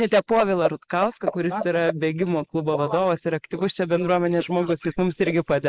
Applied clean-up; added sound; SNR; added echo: neural mask model Resemble Enhance denoiser.